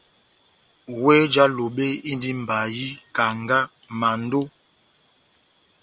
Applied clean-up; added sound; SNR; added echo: none; none; none; none.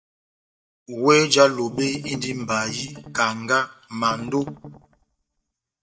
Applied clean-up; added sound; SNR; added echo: neural mask model DeepFilterNet 3.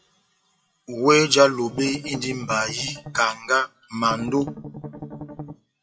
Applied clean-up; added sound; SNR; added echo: classical method WPE with log-MMSE.